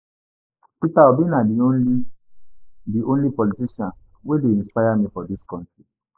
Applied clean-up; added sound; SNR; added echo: neural mask model Resemble Enhance denoiser.